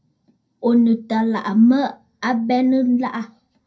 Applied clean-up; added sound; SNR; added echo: none; none; none; reverberation time 0.2 s.